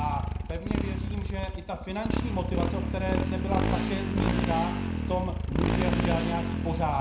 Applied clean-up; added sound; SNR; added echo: none; Motorcycle; -4 dB; reverberation time 0.5 s.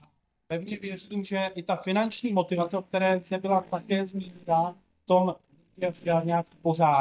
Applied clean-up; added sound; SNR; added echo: neural mask model DeepFilterNet 3.